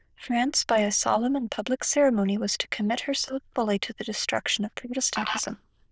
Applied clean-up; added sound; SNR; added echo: neural diffusion model UNIVERSE++.